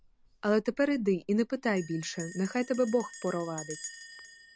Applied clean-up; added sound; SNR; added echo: none; Bell; 17 dB; none.